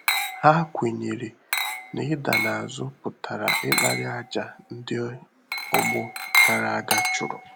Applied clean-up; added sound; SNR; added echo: none; Glass; 0 dB; none.